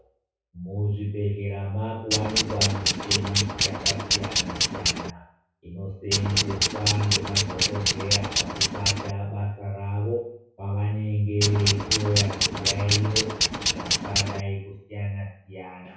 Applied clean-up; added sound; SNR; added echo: none; Tools; -3 dB; reverberation time 0.6 s.